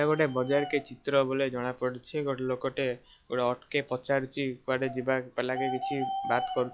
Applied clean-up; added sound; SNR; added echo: classical method log-MMSE.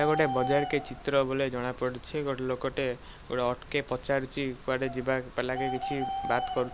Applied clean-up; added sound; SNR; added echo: none; Bird; 8 dB; none.